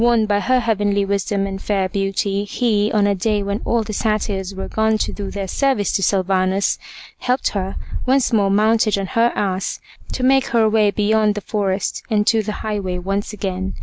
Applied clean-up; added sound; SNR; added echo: none; none; none; none.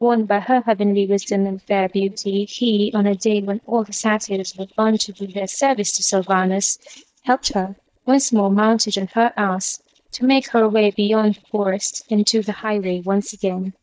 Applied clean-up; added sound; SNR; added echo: neural mask model DeepFilterNet 3.